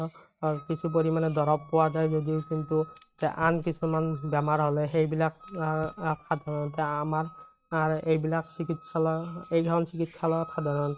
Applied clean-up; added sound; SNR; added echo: neural mask model RNNoise.